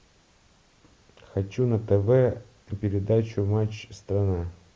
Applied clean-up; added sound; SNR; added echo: none; none; none; none.